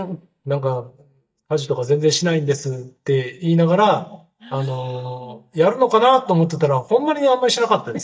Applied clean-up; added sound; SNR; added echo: neural mask model DeepFilterNet 3.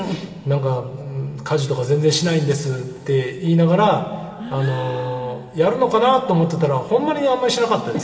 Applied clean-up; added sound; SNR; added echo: none; Gasp; 19 dB; reverberation time 2.5 s.